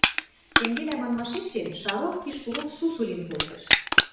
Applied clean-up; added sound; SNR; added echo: none; Crushing; -4 dB; reverberation time 0.6 s.